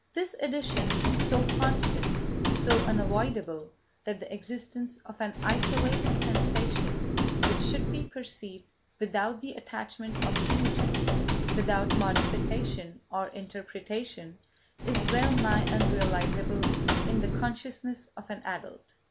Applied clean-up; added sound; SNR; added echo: none; Typing; -4 dB; none.